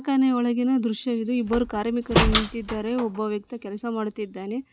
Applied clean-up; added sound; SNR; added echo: none; Slam; 4 dB; none.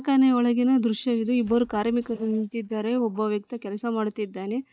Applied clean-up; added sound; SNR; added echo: neural mask model DeepFilterNet 3.